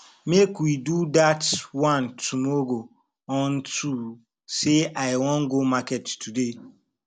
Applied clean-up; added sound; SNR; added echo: none; none; none; none.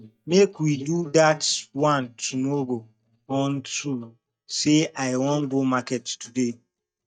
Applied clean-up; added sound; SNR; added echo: neural mask model DeepFilterNet 3.